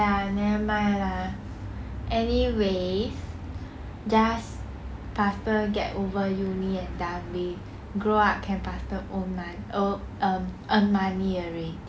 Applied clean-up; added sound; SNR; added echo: none; none; none; none.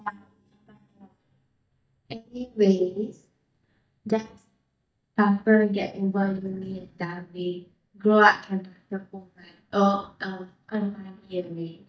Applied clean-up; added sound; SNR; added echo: neural mask model DeepFilterNet 3.